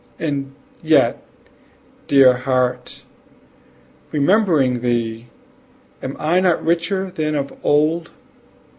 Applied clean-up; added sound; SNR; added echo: none; none; none; none.